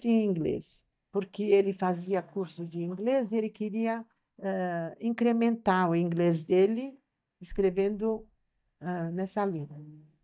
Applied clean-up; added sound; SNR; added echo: neural mask model DeepFilterNet 3.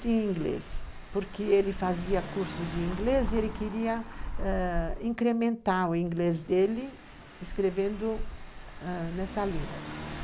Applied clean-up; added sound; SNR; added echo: none; Engine / Car; 7 dB; none.